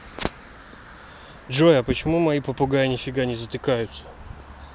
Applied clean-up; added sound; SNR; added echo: none; none; none; none.